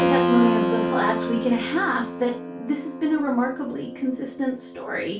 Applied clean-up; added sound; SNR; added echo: none; Keyboard (musical); 2 dB; reverberation time 0.3 s.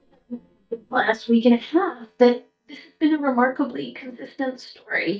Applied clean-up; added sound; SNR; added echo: neural mask model DeepFilterNet 3.